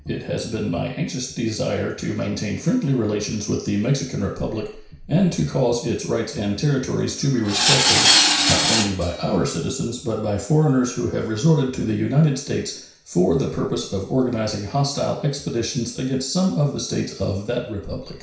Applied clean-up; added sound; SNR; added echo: none; Tools; -4 dB; reverberation time 0.6 s.